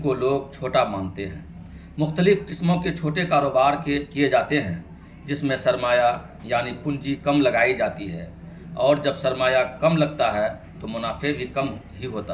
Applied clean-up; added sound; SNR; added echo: none; none; none; none.